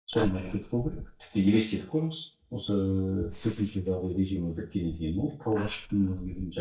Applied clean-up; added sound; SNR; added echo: neural mask model DeepFilterNet 3.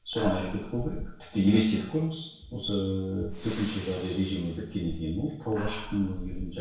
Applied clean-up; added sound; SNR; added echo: none; Breathing; 11 dB; reverberation time 0.6 s.